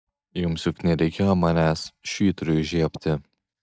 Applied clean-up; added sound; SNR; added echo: neural mask model DeepFilterNet 3.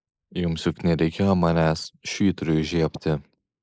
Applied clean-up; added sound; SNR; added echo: neural mask model Resemble Enhance denoiser.